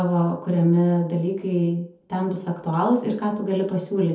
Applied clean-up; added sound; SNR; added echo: none; none; none; reverberation time 0.5 s.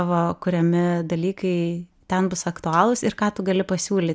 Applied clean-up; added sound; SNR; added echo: none; none; none; none.